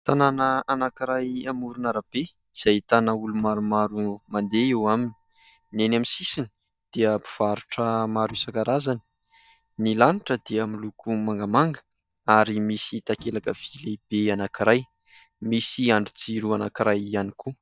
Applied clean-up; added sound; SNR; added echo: neural mask model DeepFilterNet 3.